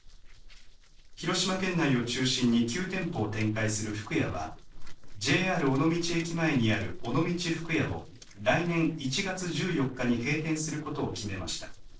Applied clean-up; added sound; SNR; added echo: neural separator model SepFormer DNS4.